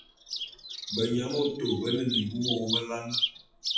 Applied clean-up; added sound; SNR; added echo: classical method WPE with log-MMSE.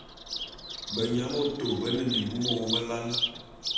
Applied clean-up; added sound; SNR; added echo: none; Bird vocalization, bird call, bird song; 3 dB; reverberation time 1.1 s.